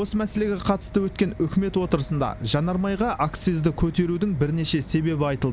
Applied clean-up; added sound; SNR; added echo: none; none; none; none.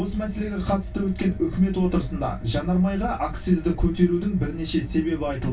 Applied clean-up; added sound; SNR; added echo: none; none; none; reverberation time 0.2 s.